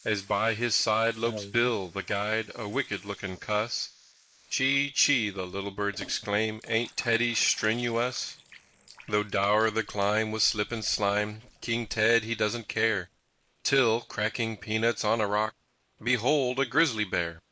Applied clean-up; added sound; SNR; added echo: neural mask model Resemble Enhance denoiser.